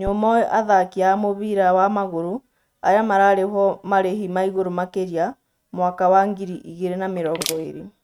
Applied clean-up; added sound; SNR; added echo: neural mask model RNNoise.